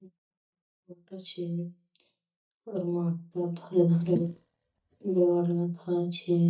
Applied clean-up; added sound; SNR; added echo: neural mask model DeepFilterNet 3.